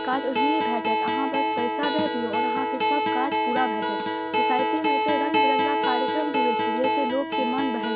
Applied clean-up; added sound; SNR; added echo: none; Acoustic guitar; -4 dB; none.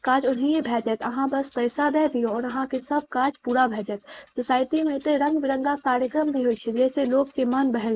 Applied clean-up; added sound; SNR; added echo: neural mask model Resemble Enhance denoiser.